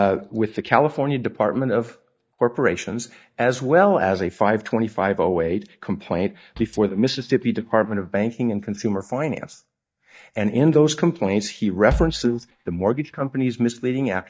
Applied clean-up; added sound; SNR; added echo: neural mask model DeepFilterNet 3.